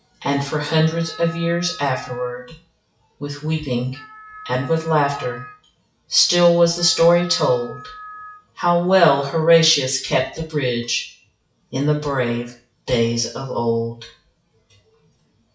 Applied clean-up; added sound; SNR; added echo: classical method WPE with log-MMSE.